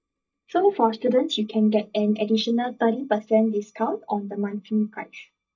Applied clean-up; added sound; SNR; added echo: neural mask model DeepFilterNet 3.